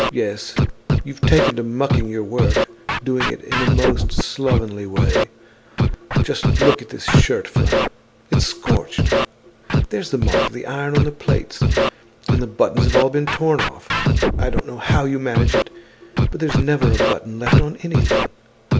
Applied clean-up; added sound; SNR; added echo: none; Scratching (performance technique); -5 dB; none.